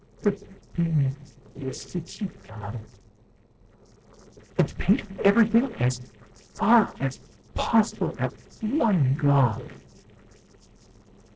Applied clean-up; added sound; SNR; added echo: neural separator model SepFormer DNS4.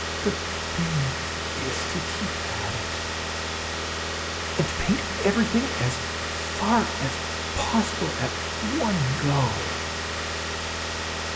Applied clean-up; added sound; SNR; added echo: none; Car; 0 dB; reverberation time 1.5 s.